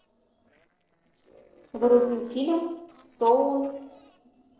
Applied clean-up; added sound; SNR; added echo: neural separator model SepFormer DNS4.